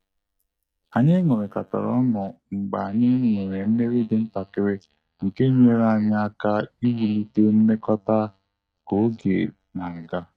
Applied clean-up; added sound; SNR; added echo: neural mask model DeepFilterNet 3.